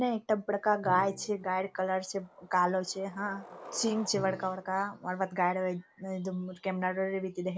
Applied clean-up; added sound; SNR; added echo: none; Skateboard + Bowed string instrument; 18 dB; none.